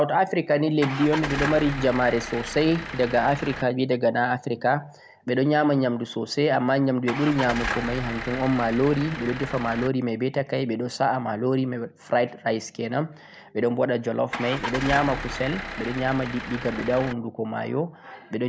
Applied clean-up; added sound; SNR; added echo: none; Engine starting / Car; 8 dB; none.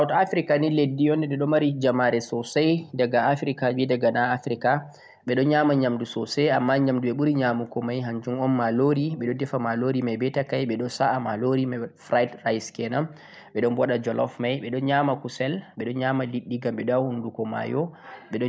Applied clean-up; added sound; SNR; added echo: none; none; none; none.